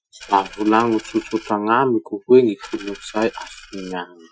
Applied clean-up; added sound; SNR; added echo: classical method Wiener filter.